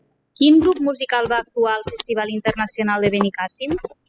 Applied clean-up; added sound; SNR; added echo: classical method spectral subtraction.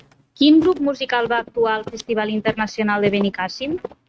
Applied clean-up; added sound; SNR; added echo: neural mask model RNNoise.